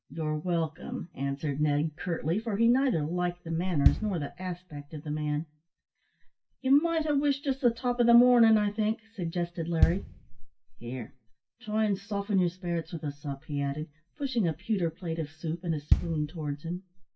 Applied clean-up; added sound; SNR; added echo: none; Bass drum; -1 dB; reverberation time 0.2 s.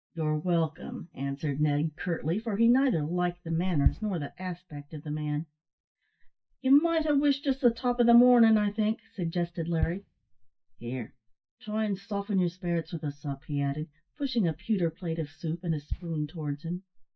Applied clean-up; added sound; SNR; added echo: neural mask model DeepFilterNet 3.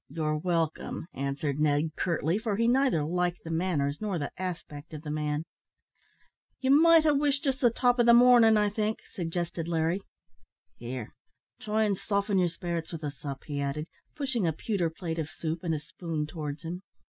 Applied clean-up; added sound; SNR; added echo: none; none; none; none.